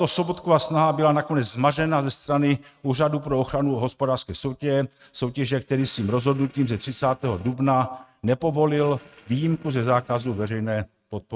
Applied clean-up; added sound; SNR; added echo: neural mask model RNNoise.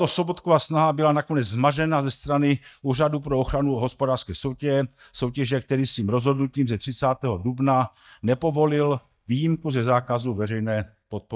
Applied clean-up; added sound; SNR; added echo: neural mask model DeepFilterNet 3.